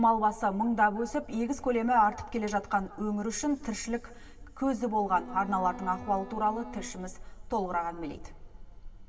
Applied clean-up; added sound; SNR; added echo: none; Bowed string instrument; 15 dB; reverberation time 1.7 s.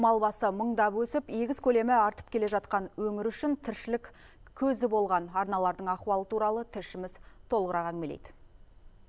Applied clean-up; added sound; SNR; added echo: none; none; none; none.